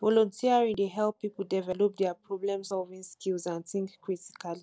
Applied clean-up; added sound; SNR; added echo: none; none; none; none.